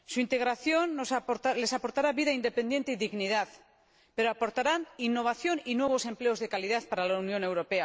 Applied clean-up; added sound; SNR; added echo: none; none; none; none.